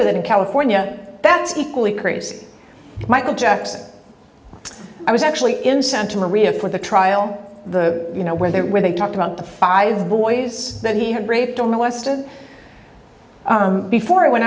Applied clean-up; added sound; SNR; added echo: none; none; none; none.